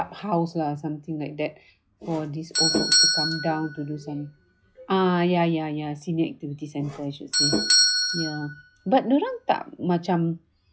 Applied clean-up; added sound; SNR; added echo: classical method log-MMSE.